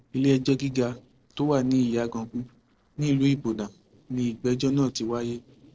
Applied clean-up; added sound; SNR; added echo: neural separator model SepFormer DNS4.